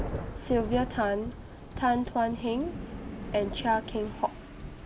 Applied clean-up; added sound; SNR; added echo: none; Thunder; 9 dB; none.